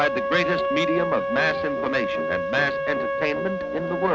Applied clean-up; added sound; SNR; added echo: none; Wind instrument, woodwind instrument; 0 dB; none.